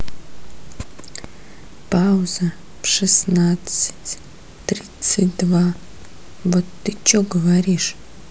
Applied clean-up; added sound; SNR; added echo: none; none; none; none.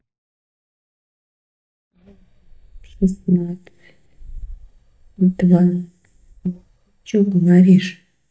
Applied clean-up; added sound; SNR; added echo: neural mask model DeepFilterNet 3.